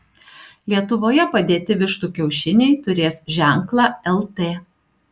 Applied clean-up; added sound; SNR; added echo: none; none; none; none.